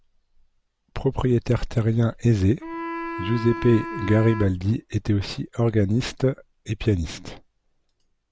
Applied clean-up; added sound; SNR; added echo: none; Wind instrument, woodwind instrument; 10 dB; none.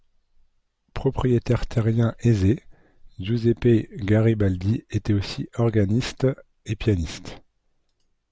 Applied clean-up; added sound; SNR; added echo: none; none; none; none.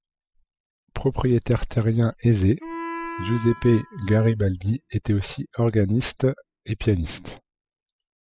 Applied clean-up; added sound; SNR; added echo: classical method spectral subtraction.